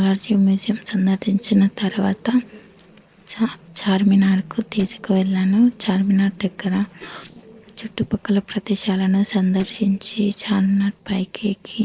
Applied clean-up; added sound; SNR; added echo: neural separator model SepFormer DNS4.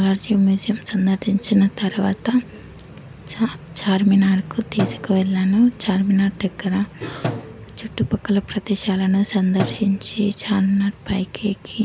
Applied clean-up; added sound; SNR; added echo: none; Drum; 13 dB; none.